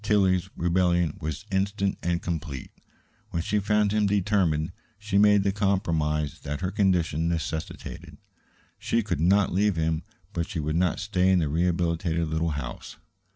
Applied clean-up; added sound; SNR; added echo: none; none; none; none.